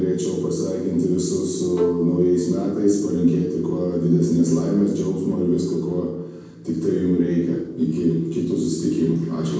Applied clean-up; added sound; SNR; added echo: neural separator model SepFormer DNS4.